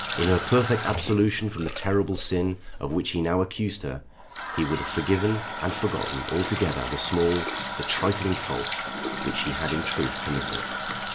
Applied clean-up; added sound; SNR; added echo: none; Water tap, faucet; 6 dB; none.